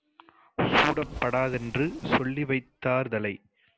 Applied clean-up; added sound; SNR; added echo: none; Splash, splatter; 17 dB; none.